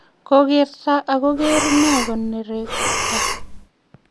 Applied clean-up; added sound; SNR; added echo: none; Breathing; 3 dB; none.